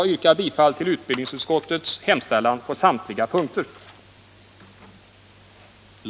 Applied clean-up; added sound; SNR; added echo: none; none; none; none.